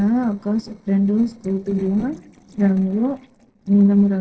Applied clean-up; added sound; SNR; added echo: neural separator model SepFormer DNS4.